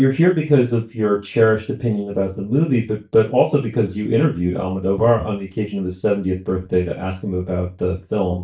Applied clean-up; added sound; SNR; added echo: neural mask model DeepFilterNet 3.